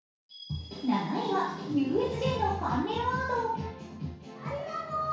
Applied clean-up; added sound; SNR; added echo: none; none; none; reverberation time 0.6 s.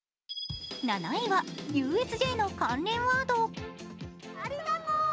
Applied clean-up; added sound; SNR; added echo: none; none; none; none.